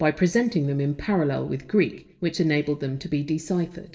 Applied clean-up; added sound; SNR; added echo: none; none; none; reverberation time 0.6 s.